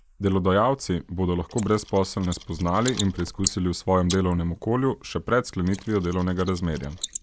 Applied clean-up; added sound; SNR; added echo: neural mask model Resemble Enhance denoiser.